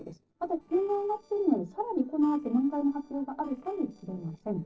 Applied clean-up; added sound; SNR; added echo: neural separator model SepFormer DNS4.